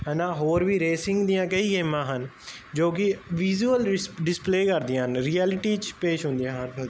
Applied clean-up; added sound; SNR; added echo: none; none; none; none.